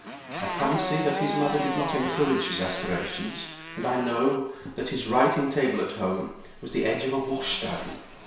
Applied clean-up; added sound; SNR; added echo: none; Motorcycle; 8 dB; reverberation time 0.7 s.